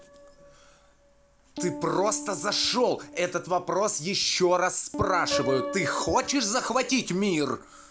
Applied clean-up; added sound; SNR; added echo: none; Piano + Piano; 11 dB; none.